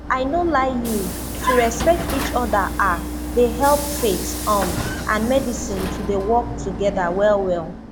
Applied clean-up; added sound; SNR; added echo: none; Vehicle; 5 dB; none.